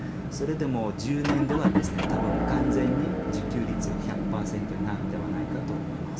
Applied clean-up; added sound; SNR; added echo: none; Motor vehicle (road) / Engine; -3 dB; reverberation time 0.3 s.